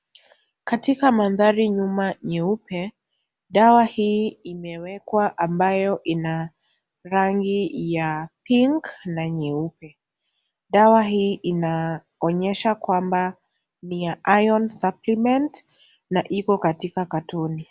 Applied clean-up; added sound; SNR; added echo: none; none; none; none.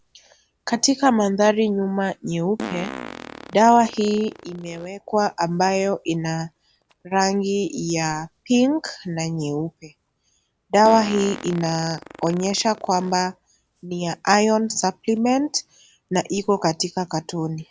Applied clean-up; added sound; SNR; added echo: none; Fart; 19 dB; none.